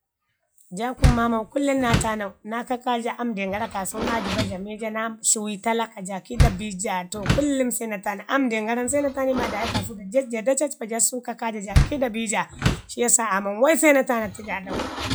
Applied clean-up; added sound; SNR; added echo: classical method log-MMSE.